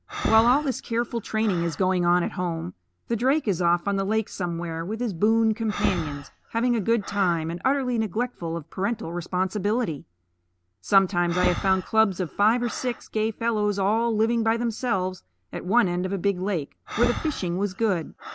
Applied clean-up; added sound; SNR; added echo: none; Breathing; 13 dB; none.